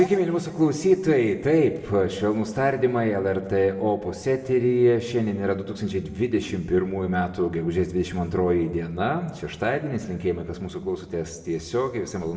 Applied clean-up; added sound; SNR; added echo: none; none; none; reverberation time 1.0 s.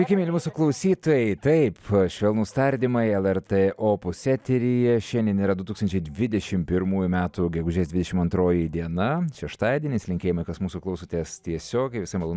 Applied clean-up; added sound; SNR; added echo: none; none; none; none.